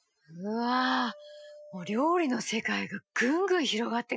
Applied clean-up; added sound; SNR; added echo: classical method Wiener filter.